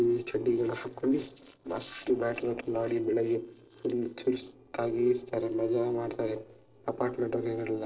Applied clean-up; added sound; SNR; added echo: neural separator model SepFormer DNS4.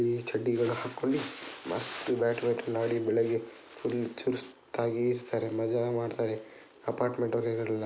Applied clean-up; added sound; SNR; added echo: none; none; none; none.